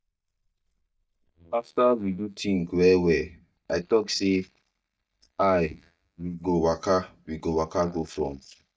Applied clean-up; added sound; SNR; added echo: neural mask model DeepFilterNet 3.